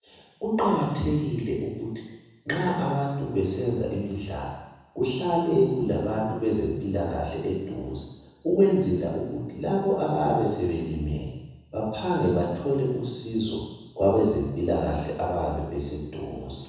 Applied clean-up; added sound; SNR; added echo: none; none; none; reverberation time 1.1 s.